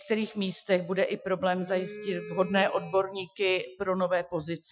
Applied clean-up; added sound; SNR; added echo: classical method Wiener filter.